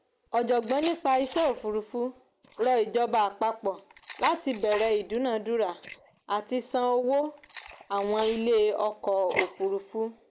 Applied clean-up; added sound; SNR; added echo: neural mask model Resemble Enhance denoiser.